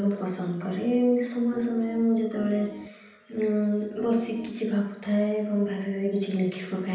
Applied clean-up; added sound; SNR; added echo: none; Piano; 13 dB; reverberation time 0.9 s.